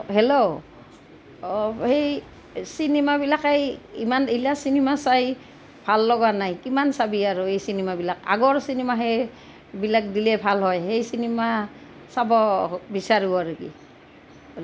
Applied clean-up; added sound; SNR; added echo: none; none; none; none.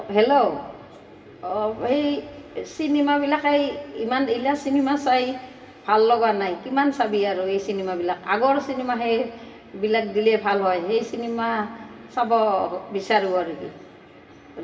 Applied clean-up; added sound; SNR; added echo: none; none; none; reverberation time 2.1 s.